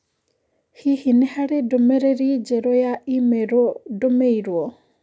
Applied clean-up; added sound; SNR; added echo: none; none; none; none.